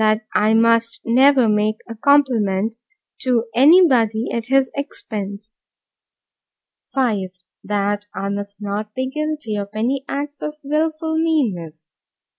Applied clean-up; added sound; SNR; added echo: none; none; none; none.